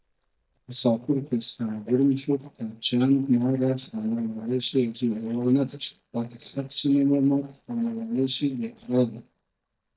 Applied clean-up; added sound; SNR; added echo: neural mask model DeepFilterNet 3.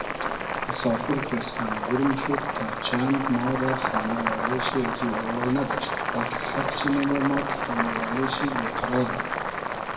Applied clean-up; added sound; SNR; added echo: none; Boiling; 1 dB; reverberation time 0.7 s.